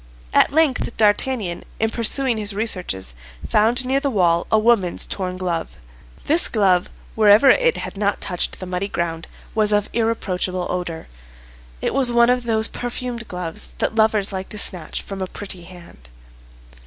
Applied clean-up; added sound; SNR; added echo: none; none; none; none.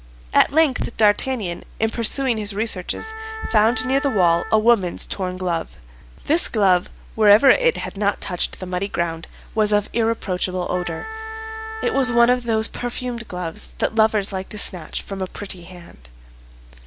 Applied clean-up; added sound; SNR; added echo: none; Wind instrument, woodwind instrument; 11 dB; none.